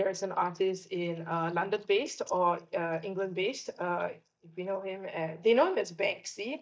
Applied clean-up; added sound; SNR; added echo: neural mask model DeepFilterNet 3.